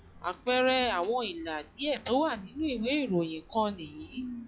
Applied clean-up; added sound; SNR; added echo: classical method log-MMSE.